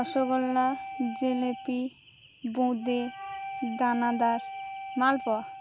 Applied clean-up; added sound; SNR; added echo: none; Wind instrument, woodwind instrument; 11 dB; none.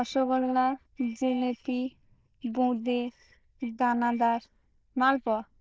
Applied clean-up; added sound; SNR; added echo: neural diffusion model UNIVERSE++.